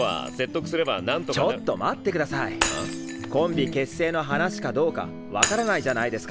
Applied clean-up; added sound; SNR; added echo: none; Shatter; 9 dB; none.